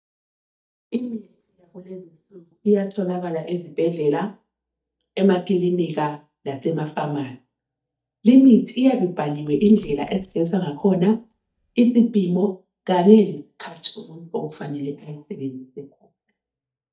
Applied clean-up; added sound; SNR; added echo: neural mask model DeepFilterNet 3.